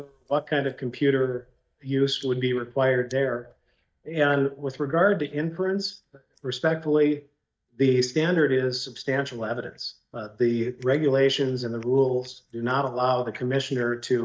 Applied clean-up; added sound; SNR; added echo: neural mask model DeepFilterNet 3.